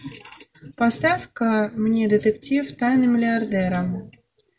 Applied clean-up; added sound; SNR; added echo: none; none; none; none.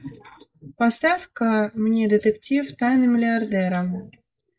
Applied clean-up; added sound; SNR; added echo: neural mask model Resemble Enhance denoiser.